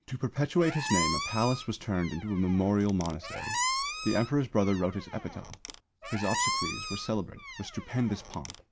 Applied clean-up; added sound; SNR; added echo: none; Squeak; 5 dB; none.